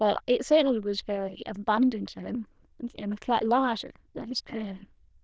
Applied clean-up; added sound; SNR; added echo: neural diffusion model UNIVERSE++.